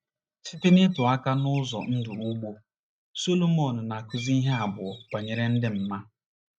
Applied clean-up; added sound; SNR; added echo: neural mask model RNNoise.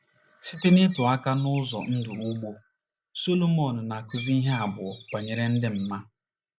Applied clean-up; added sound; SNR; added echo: none; Bird; 16 dB; none.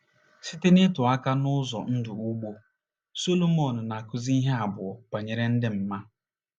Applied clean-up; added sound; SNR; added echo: none; none; none; none.